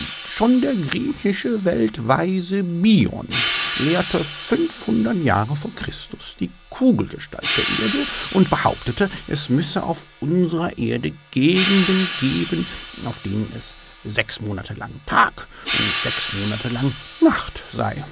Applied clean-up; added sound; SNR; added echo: none; Hi-hat; 9 dB; none.